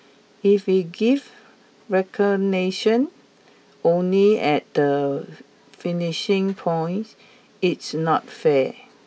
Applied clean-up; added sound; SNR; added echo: none; none; none; none.